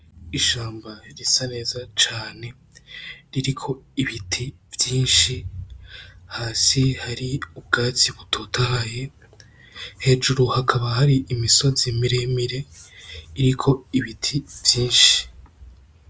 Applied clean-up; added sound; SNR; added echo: none; none; none; none.